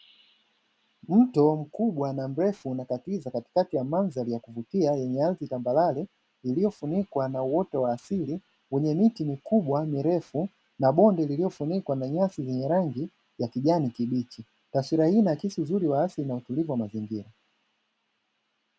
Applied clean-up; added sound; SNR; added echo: none; none; none; none.